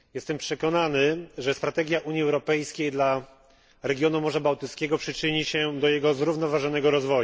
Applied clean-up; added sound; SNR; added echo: none; none; none; none.